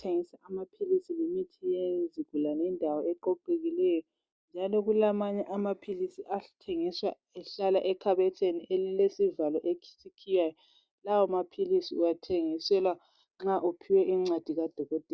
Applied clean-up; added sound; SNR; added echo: none; none; none; none.